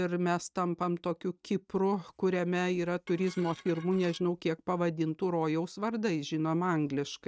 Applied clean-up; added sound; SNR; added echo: neural mask model RNNoise.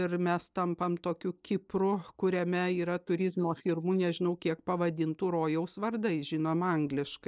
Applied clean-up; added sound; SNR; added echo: neural mask model Resemble Enhance denoiser.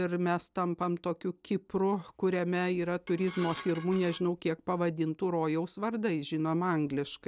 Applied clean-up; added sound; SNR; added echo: none; Dishes, pots, and pans / Glass; 13 dB; none.